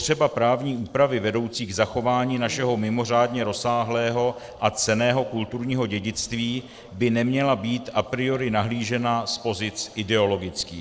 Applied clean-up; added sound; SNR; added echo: neural separator model SepFormer DNS4.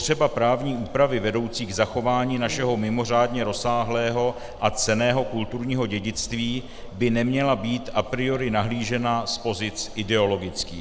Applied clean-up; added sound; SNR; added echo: none; Writing; 14 dB; none.